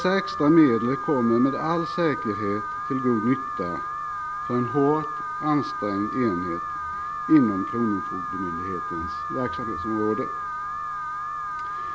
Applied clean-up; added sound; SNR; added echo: none; Alarm; 5 dB; none.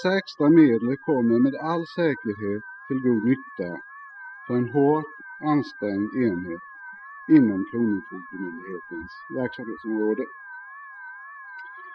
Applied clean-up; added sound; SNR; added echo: classical method spectral subtraction.